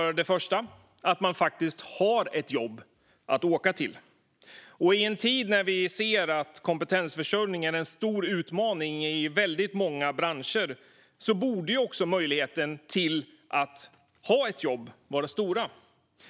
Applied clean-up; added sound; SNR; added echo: none; none; none; none.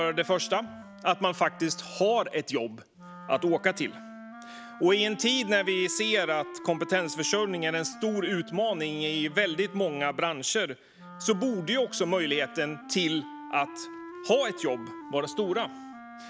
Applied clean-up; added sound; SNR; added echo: none; Wind instrument, woodwind instrument; 15 dB; none.